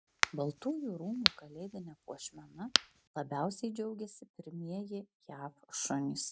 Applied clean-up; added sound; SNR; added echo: none; Crack; -3 dB; none.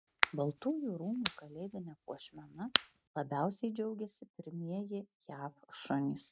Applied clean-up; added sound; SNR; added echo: neural mask model RNNoise.